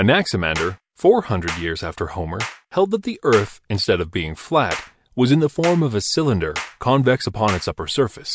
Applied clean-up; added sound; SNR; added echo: none; Clapping; 15 dB; none.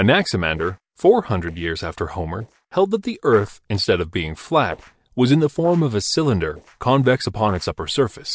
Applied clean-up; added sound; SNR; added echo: neural separator model SepFormer DNS4.